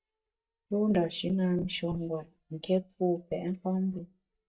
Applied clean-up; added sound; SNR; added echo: neural mask model DeepFilterNet 3.